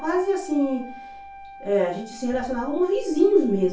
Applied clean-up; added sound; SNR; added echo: none; Wind instrument, woodwind instrument; 19 dB; reverberation time 0.3 s.